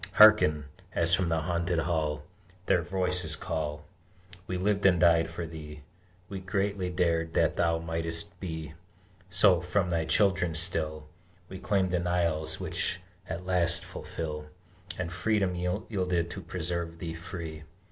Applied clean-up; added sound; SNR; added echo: none; none; none; none.